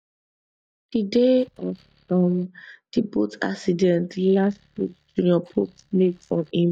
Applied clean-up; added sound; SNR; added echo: neural mask model DeepFilterNet 3.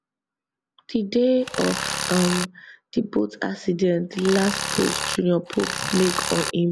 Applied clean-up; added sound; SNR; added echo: none; Tools; 4 dB; none.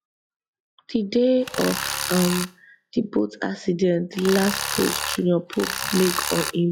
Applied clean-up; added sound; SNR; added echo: classical method log-MMSE.